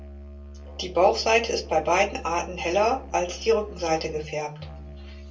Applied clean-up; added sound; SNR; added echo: none; Musical instrument; 15 dB; reverberation time 0.2 s.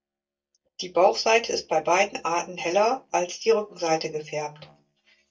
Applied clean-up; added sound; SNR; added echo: neural mask model DeepFilterNet 3.